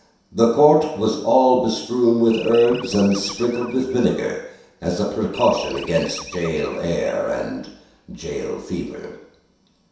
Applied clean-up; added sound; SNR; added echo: none; Animal; 17 dB; reverberation time 0.7 s.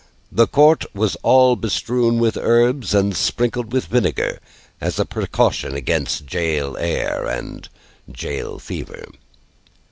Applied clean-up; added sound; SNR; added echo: none; none; none; none.